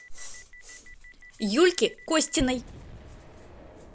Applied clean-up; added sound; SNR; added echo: none; Boom; 19 dB; none.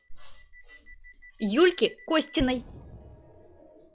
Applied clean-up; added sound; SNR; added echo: classical method log-MMSE.